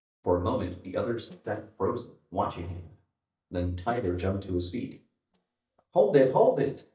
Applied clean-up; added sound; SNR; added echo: neural mask model DeepFilterNet 3.